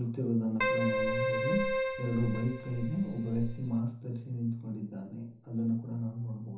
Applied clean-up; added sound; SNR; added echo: none; Keyboard (musical); 0 dB; reverberation time 0.6 s.